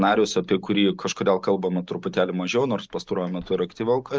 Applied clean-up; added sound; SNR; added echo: neural mask model DeepFilterNet 3.